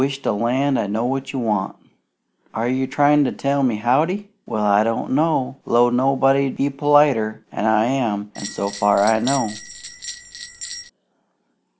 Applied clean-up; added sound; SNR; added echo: none; Bell; 13 dB; none.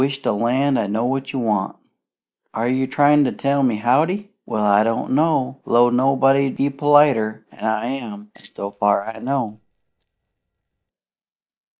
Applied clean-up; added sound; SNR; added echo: neural mask model DeepFilterNet 3.